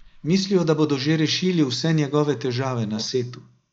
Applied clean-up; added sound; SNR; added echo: neural mask model Resemble Enhance denoiser.